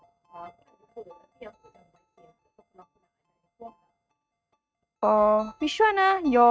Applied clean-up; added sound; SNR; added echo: neural mask model RNNoise.